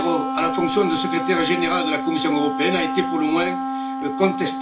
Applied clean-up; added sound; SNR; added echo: none; Wind instrument, woodwind instrument; 3 dB; reverberation time 0.3 s.